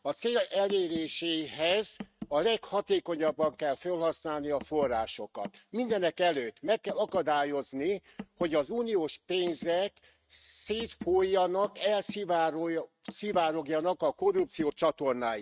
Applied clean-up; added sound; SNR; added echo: neural mask model RNNoise.